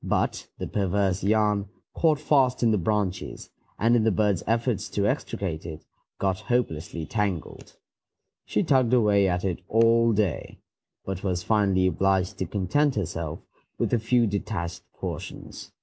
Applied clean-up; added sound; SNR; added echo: none; none; none; none.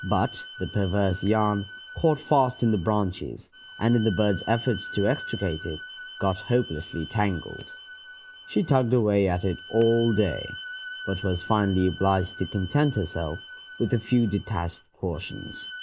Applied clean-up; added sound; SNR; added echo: none; Bowed string instrument; 14 dB; none.